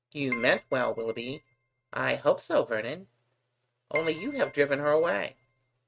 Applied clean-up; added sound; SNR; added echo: neural mask model RNNoise.